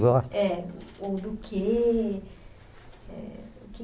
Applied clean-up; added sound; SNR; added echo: none; none; none; none.